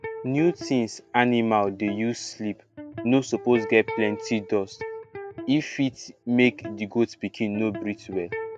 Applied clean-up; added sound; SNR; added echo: none; Electric guitar; 13 dB; none.